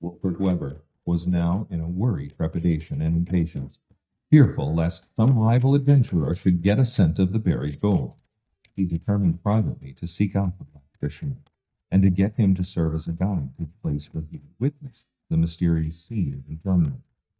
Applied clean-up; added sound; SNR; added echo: neural mask model DeepFilterNet 3.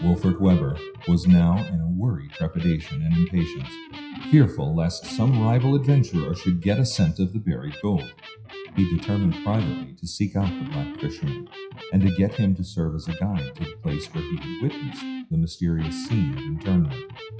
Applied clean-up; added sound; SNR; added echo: classical method WPE with log-MMSE.